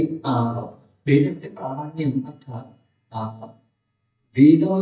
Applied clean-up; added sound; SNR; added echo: neural mask model DeepFilterNet 3.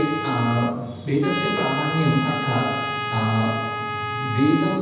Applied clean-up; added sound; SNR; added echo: none; Trumpet; 5 dB; reverberation time 1.1 s.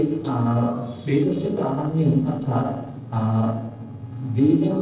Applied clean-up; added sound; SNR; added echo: neural separator model SepFormer DNS4.